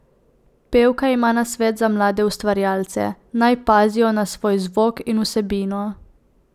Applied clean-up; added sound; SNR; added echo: none; none; none; none.